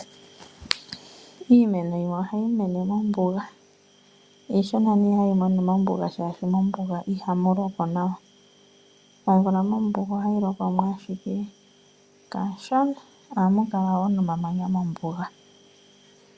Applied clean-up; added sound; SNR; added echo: none; none; none; none.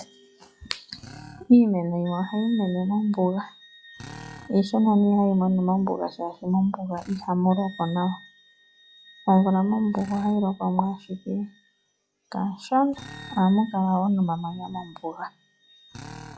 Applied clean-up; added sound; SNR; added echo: classical method log-MMSE.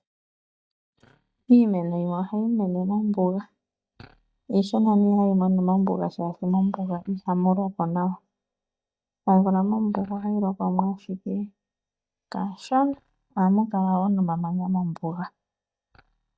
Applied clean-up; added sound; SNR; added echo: neural mask model DeepFilterNet 3.